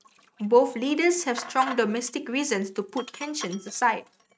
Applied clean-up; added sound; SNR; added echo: neural mask model RNNoise.